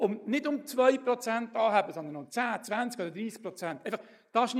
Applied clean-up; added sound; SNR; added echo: neural mask model Resemble Enhance denoiser.